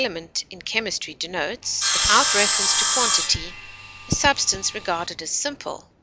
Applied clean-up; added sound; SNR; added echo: none; Sawing; -1 dB; none.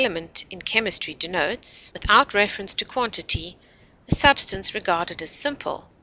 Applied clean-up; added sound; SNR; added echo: none; none; none; none.